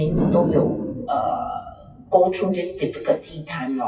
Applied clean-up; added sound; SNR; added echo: classical method WPE with log-MMSE.